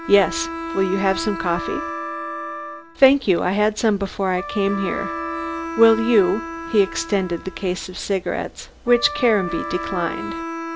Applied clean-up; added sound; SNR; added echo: none; Wind instrument, woodwind instrument + Bowed string instrument; 9 dB; none.